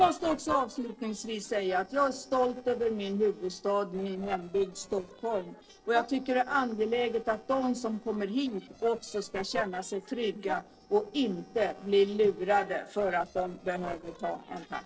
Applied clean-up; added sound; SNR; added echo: neural separator model SepFormer DNS4.